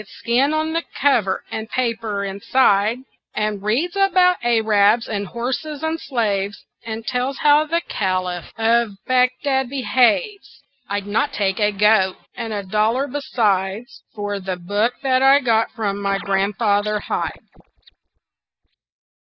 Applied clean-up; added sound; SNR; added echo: neural mask model DeepFilterNet 3.